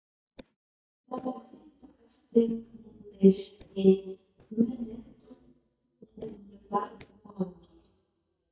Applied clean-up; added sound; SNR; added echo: neural mask model DeepFilterNet 3.